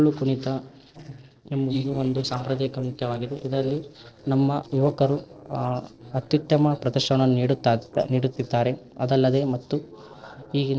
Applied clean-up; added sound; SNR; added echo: neural separator model SepFormer DNS4.